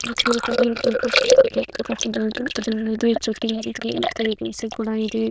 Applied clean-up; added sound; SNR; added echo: neural diffusion model UNIVERSE++.